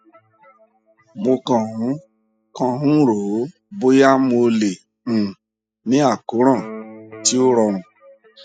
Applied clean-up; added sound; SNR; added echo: classical method spectral subtraction.